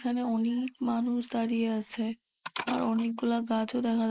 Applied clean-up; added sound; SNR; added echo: neural mask model Resemble Enhance denoiser.